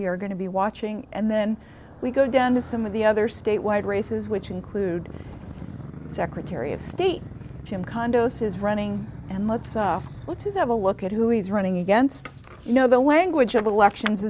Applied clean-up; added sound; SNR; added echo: none; Motorcycle; 16 dB; none.